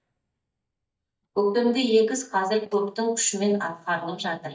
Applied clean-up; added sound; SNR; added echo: neural mask model DeepFilterNet 3.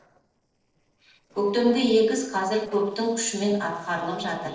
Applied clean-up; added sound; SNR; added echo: neural separator model SepFormer DNS4.